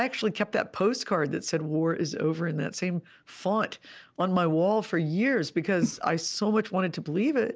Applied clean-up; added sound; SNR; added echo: none; none; none; none.